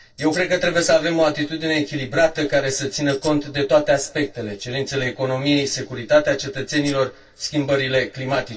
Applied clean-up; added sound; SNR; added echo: neural separator model SepFormer DNS4.